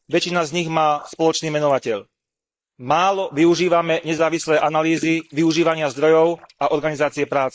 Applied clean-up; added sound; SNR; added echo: neural mask model Resemble Enhance denoiser.